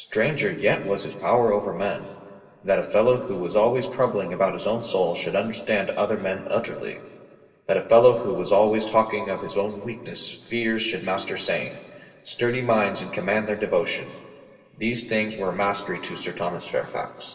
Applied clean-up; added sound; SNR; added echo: none; none; none; reverberation time 2.0 s.